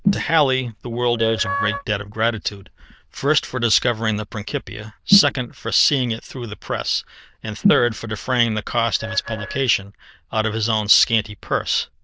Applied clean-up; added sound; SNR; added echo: neural diffusion model UNIVERSE++.